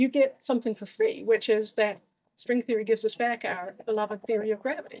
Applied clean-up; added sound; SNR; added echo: neural mask model DeepFilterNet 3.